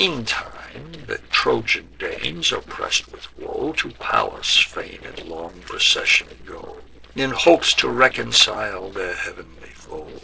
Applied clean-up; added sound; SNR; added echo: neural separator model SepFormer DNS4.